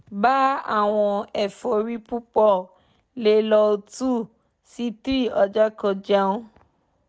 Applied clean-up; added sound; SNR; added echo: none; none; none; none.